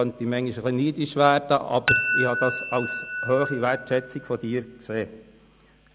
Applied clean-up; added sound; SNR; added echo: none; Chink, clink; 6 dB; none.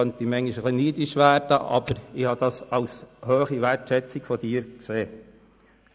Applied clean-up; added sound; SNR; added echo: neural mask model Resemble Enhance denoiser.